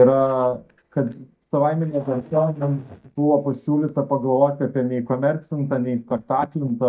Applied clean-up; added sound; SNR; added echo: neural mask model DeepFilterNet 3.